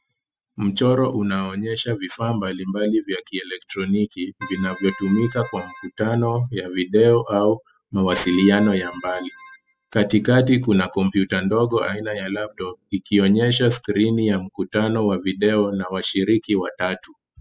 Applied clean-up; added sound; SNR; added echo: classical method spectral subtraction.